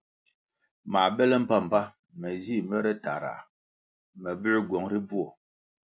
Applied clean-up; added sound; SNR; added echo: none; none; none; none.